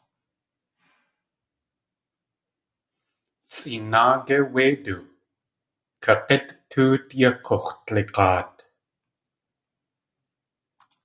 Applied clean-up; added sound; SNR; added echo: none; none; none; none.